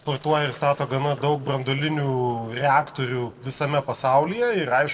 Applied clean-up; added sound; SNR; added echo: neural separator model SepFormer DNS4.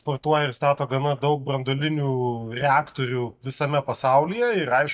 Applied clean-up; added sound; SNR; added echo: neural mask model DeepFilterNet 3.